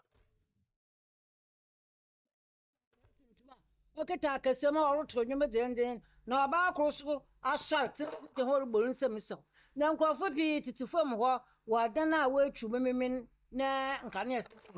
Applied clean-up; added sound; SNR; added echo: neural mask model DeepFilterNet 3.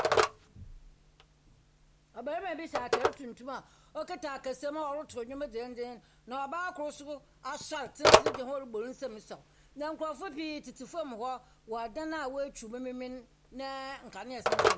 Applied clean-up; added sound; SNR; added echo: none; Telephone; -4 dB; none.